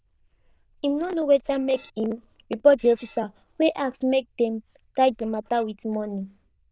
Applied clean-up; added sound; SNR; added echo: neural diffusion model UNIVERSE++.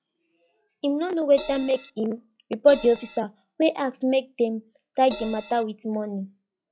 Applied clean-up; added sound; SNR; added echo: classical method log-MMSE.